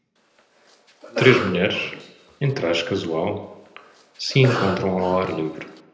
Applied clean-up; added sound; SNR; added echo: none; Cough; 9 dB; reverberation time 0.7 s.